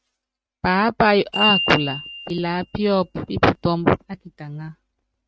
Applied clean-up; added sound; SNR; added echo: neural mask model RNNoise.